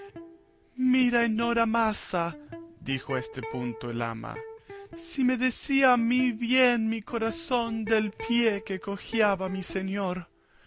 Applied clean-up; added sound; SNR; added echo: none; Electric guitar; 16 dB; none.